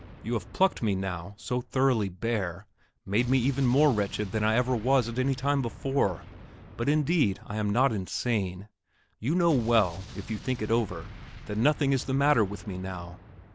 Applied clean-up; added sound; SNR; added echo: none; Explosion; 17 dB; none.